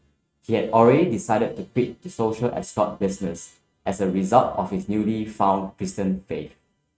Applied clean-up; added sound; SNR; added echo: neural mask model RNNoise.